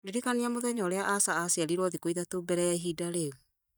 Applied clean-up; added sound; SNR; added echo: neural mask model DeepFilterNet 3.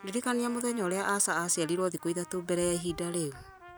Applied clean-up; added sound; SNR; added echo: none; Trumpet; 20 dB; none.